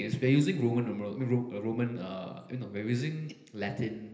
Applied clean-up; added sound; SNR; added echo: none; none; none; reverberation time 1.4 s.